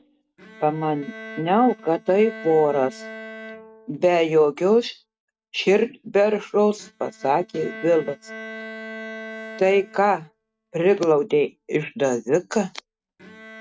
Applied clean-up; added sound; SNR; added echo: neural mask model RNNoise.